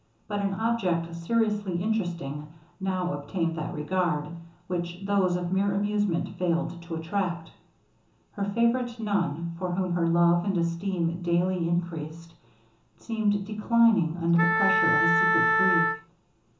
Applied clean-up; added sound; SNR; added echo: none; Wind instrument, woodwind instrument; -2 dB; reverberation time 0.8 s.